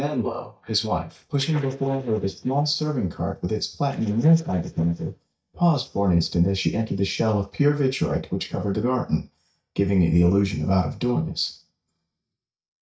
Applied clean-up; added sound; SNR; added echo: neural mask model DeepFilterNet 3.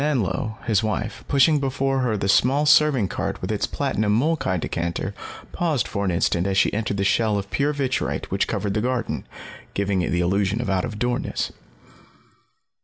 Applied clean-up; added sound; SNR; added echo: none; none; none; none.